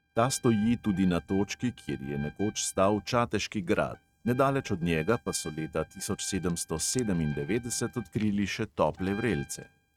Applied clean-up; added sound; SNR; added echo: neural mask model RNNoise.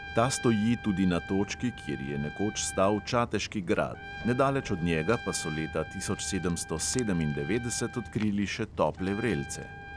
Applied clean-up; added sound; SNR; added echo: none; Trumpet + Walk, footsteps; 12 dB; none.